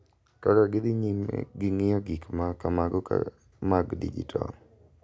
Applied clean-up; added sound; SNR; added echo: none; none; none; none.